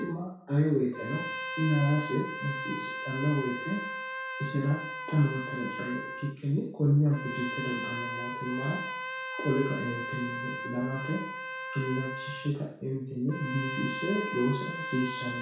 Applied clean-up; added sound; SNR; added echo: none; Trumpet; 7 dB; reverberation time 0.6 s.